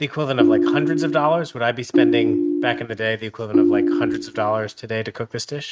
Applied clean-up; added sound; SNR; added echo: neural mask model RNNoise.